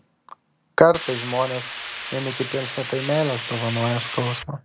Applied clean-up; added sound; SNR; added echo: none; Hiss; 7 dB; none.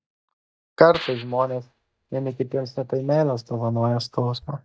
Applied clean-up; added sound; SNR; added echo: neural mask model DeepFilterNet 3.